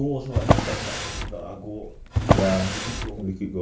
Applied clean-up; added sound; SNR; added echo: none; Drawer open or close; -4 dB; none.